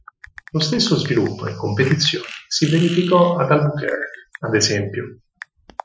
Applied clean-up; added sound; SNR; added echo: classical method Wiener filter.